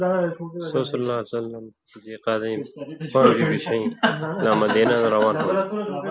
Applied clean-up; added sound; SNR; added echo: none; none; none; none.